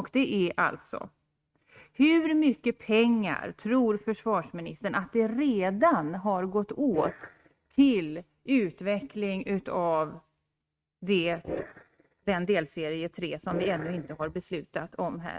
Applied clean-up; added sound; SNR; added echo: neural mask model RNNoise.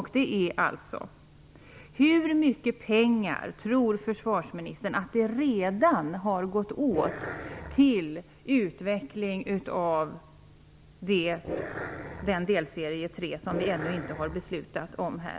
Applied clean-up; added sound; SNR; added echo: none; Growling; 8 dB; none.